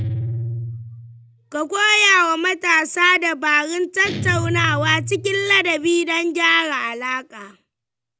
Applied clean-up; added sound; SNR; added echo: none; Guitar; 10 dB; none.